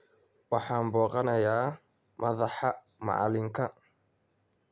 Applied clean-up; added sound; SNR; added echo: none; none; none; none.